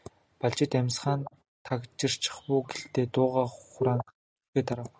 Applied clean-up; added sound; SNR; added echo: none; none; none; none.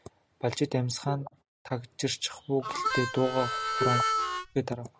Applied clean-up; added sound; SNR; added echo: none; Harmonica; -1 dB; none.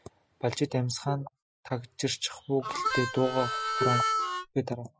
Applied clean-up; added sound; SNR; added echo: classical method Wiener filter.